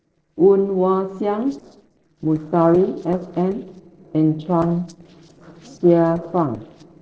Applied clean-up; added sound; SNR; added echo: neural separator model SepFormer DNS4.